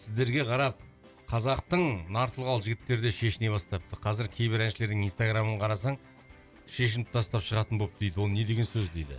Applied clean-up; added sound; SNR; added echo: none; none; none; none.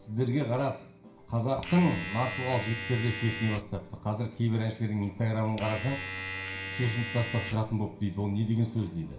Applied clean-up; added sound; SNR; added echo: none; Domestic sounds, home sounds; 11 dB; reverberation time 0.5 s.